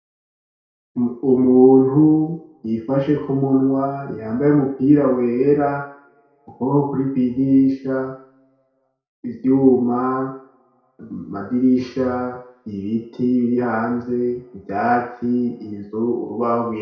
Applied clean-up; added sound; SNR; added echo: none; none; none; reverberation time 0.6 s.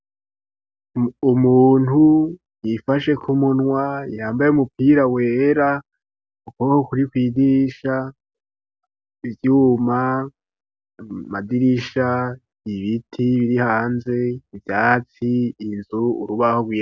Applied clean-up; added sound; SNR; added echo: none; none; none; none.